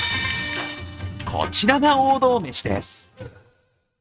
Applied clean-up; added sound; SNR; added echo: neural mask model RNNoise.